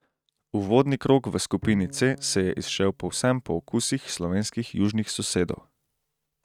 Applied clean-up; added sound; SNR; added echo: neural mask model RNNoise.